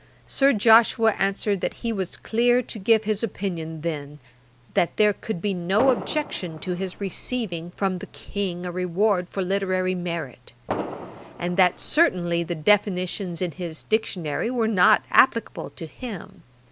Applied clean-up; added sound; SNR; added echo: none; Fireworks; 12 dB; none.